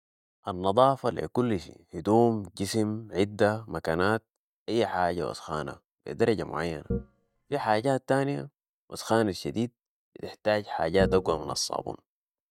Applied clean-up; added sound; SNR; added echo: neural mask model DeepFilterNet 3.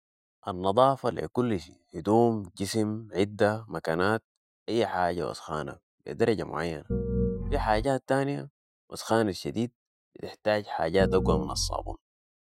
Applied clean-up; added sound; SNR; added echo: classical method Wiener filter.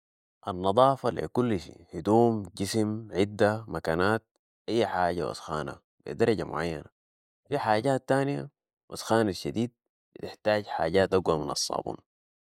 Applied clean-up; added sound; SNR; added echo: neural mask model Resemble Enhance denoiser.